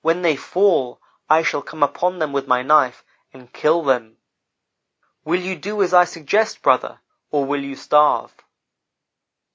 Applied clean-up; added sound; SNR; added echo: none; none; none; none.